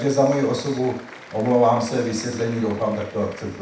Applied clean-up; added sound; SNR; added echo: none; Applause; 20 dB; reverberation time 0.7 s.